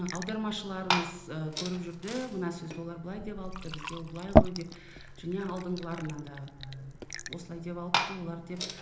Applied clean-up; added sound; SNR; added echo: none; Fill (with liquid) / Glass; -4 dB; reverberation time 1.0 s.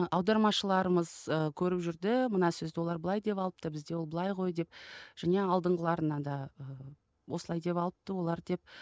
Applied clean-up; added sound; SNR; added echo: none; none; none; none.